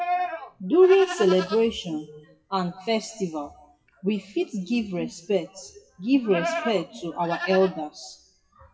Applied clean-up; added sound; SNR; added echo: classical method WPE with log-MMSE.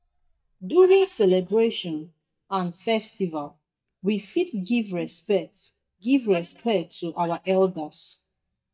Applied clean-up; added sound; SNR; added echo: neural mask model DeepFilterNet 3.